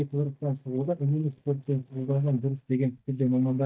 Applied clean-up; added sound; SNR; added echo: neural mask model DeepFilterNet 3.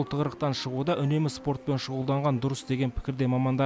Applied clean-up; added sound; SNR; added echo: none; none; none; none.